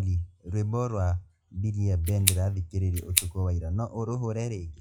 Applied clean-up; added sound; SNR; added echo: classical method log-MMSE.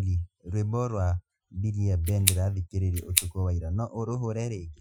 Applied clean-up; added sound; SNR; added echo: classical method Wiener filter.